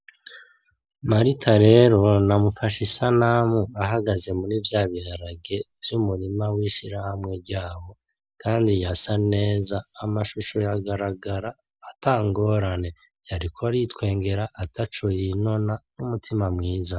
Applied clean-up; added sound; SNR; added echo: none; none; none; none.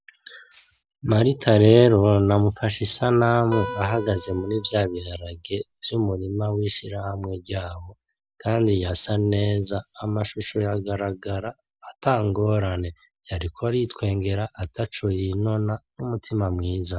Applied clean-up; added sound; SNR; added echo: none; Acoustic guitar + Rattle (instrument); 14 dB; none.